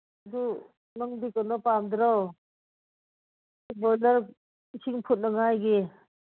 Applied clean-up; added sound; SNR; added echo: none; none; none; none.